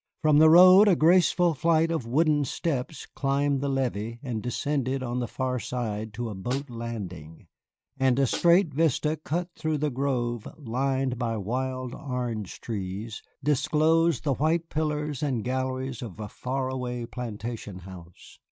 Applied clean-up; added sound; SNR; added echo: neural mask model RNNoise.